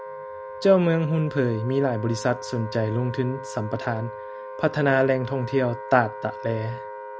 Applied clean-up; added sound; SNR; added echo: none; Wind instrument, woodwind instrument; 12 dB; none.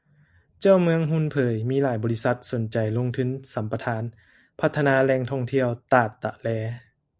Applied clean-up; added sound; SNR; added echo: none; none; none; none.